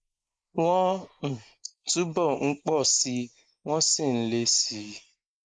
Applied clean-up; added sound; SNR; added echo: neural mask model Resemble Enhance denoiser.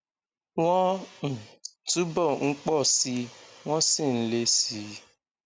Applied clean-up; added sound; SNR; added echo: none; none; none; none.